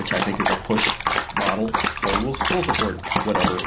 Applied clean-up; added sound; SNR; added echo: none; Dog; -2 dB; none.